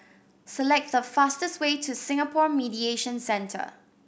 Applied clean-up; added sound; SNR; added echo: none; none; none; none.